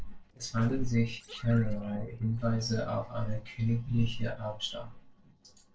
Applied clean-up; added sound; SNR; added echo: neural separator model SepFormer DNS4.